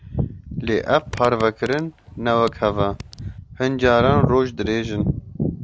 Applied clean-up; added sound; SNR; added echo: none; Fart; 19 dB; none.